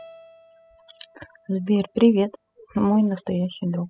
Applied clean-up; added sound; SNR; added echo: classical method spectral subtraction.